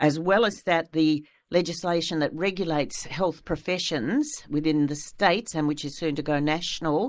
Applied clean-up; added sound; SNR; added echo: neural mask model Resemble Enhance denoiser.